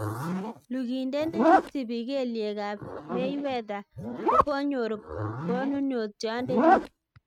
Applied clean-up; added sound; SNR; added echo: neural mask model RNNoise.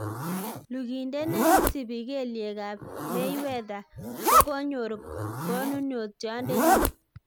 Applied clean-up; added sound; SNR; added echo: none; Zipper (clothing); -5 dB; none.